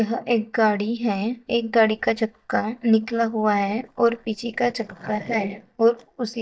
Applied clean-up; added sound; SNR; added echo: neural mask model DeepFilterNet 3.